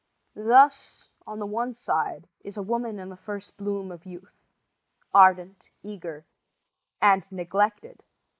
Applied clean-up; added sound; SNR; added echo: neural mask model Resemble Enhance denoiser.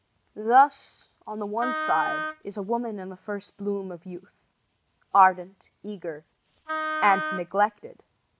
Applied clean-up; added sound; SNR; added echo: none; Wind instrument, woodwind instrument; 4 dB; none.